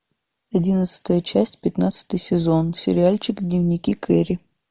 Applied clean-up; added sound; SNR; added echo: none; none; none; none.